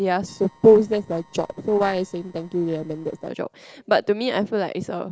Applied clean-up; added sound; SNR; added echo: neural separator model SepFormer DNS4.